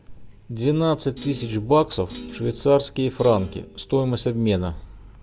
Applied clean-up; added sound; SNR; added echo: none; Thump, thud; 13 dB; none.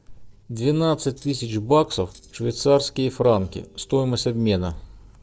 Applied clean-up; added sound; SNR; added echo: neural separator model SepFormer DNS4.